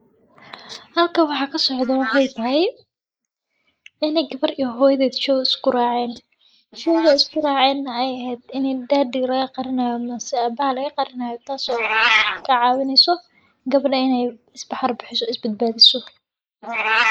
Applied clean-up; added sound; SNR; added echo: neural mask model Resemble Enhance denoiser.